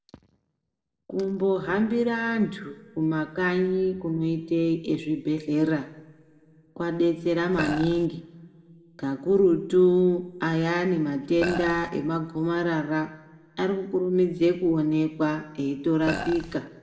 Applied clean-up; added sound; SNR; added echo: none; Burping, eructation; 7 dB; reverberation time 1.1 s.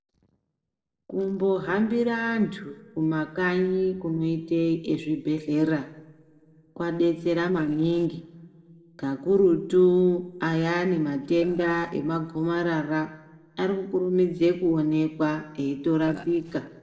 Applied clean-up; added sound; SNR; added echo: neural separator model SepFormer DNS4.